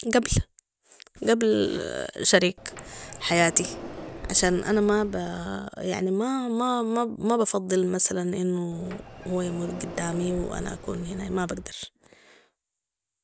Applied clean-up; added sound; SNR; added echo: none; Sliding door; 17 dB; none.